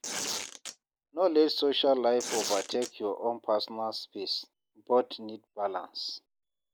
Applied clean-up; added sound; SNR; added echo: none; Tearing; 6 dB; none.